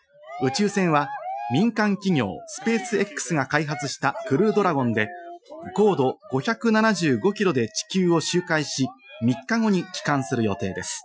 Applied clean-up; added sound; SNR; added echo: classical method Wiener filter.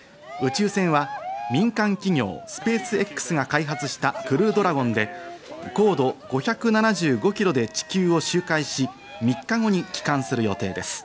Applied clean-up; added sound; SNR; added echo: none; Cheering; 15 dB; none.